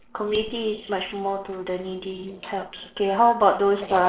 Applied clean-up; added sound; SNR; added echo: neural separator model SepFormer DNS4.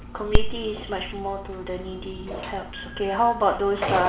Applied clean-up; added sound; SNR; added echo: none; Telephone; 0 dB; reverberation time 0.9 s.